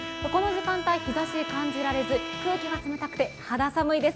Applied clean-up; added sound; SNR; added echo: none; Bowed string instrument; 9 dB; none.